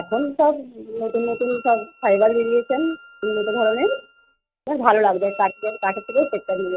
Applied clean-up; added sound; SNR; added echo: neural mask model RNNoise.